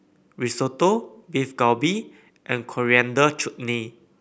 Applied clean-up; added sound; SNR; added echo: none; none; none; none.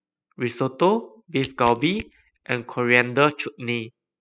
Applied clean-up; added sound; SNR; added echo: classical method spectral subtraction.